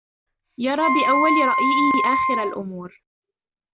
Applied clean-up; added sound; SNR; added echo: none; Wind instrument, woodwind instrument; -4 dB; none.